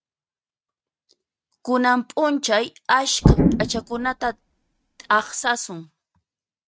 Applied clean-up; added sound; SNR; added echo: neural mask model RNNoise.